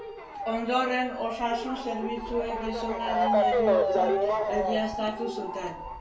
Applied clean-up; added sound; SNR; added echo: none; Motor vehicle (road) / Siren; -2 dB; reverberation time 0.3 s.